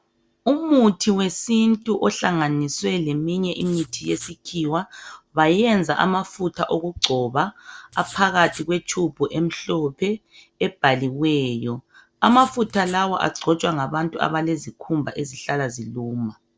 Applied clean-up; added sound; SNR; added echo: neural separator model SepFormer DNS4.